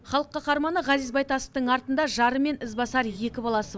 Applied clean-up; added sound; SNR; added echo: none; none; none; none.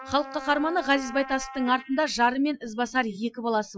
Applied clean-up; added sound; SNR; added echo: classical method Wiener filter.